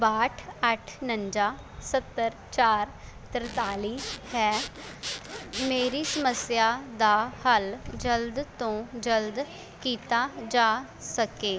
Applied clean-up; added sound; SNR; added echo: none; Zipper (clothing) / Sawing; 10 dB; none.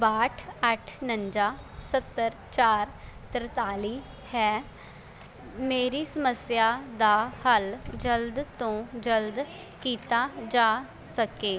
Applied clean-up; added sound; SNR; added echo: none; none; none; none.